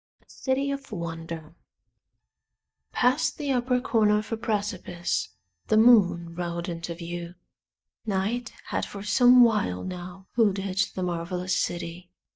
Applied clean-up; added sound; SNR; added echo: neural mask model DeepFilterNet 3.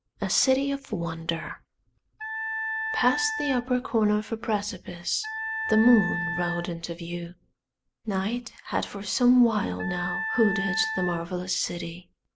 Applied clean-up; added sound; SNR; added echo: none; Wind instrument, woodwind instrument; 6 dB; none.